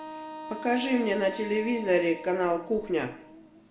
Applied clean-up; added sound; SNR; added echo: none; Wind instrument, woodwind instrument; 14 dB; reverberation time 0.5 s.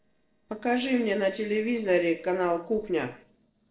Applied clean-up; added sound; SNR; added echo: neural separator model SepFormer DNS4.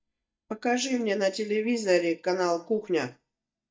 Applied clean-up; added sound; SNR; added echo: neural mask model DeepFilterNet 3.